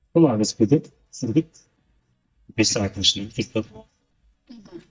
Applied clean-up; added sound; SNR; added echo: neural mask model DeepFilterNet 3.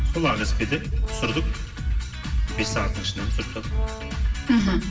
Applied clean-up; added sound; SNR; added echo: none; Brass instrument; 18 dB; reverberation time 2.5 s.